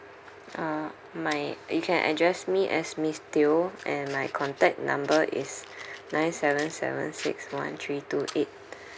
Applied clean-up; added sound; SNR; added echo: none; Fire; 20 dB; none.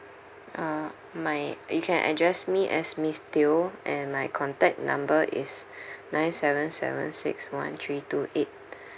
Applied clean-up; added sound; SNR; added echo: none; none; none; none.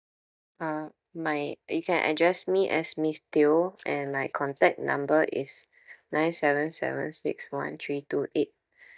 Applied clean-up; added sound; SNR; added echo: neural mask model DeepFilterNet 3.